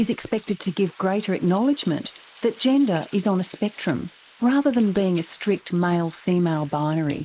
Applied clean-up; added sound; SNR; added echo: neural mask model Resemble Enhance denoiser.